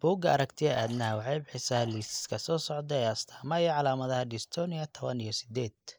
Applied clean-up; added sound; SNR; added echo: neural mask model Resemble Enhance denoiser.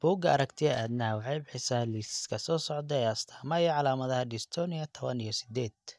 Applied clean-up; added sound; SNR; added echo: neural mask model DeepFilterNet 3.